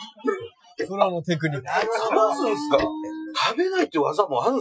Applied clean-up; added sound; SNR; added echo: classical method Wiener filter.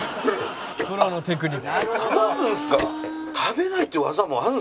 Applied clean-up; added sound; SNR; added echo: none; Tick-tock; 14 dB; none.